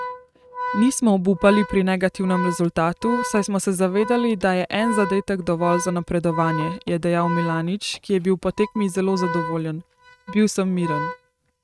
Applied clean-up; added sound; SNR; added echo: neural mask model RNNoise.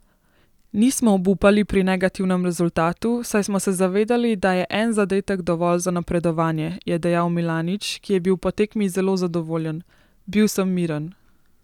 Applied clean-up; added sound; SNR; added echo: none; none; none; none.